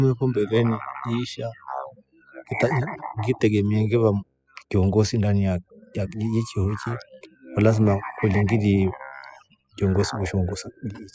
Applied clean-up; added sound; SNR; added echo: classical method spectral subtraction.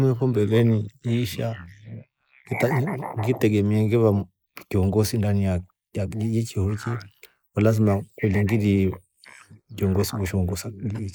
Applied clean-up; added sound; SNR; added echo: neural mask model Resemble Enhance denoiser.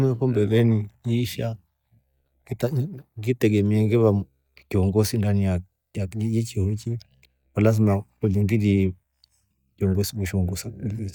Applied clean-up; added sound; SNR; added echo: neural mask model DeepFilterNet 3.